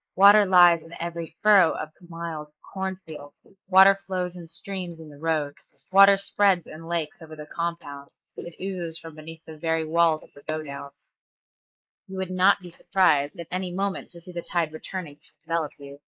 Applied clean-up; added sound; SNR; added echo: neural mask model Resemble Enhance denoiser.